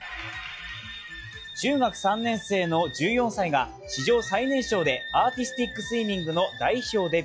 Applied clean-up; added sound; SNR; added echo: classical method log-MMSE.